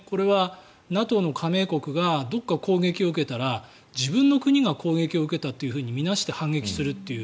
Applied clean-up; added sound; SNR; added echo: none; none; none; none.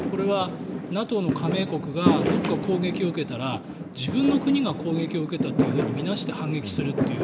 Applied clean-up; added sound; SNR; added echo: none; Fireworks; 0 dB; none.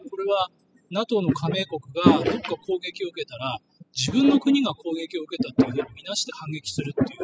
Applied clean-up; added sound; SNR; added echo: classical method spectral subtraction.